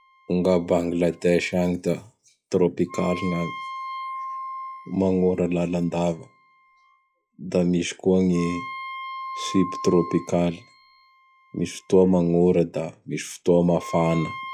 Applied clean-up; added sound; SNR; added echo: classical method log-MMSE.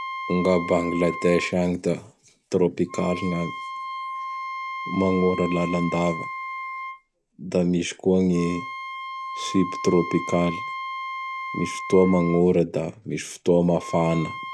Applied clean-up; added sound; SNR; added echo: none; Wind instrument, woodwind instrument; 10 dB; none.